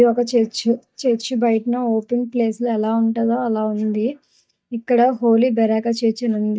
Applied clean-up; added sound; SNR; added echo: neural mask model DeepFilterNet 3.